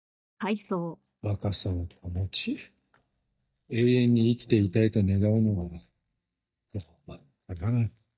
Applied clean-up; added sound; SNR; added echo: neural mask model DeepFilterNet 3.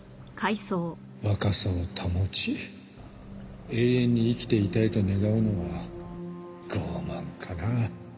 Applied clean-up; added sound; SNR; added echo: none; none; none; none.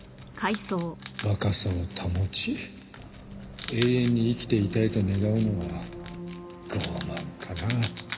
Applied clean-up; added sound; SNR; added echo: none; Wild animals; 16 dB; none.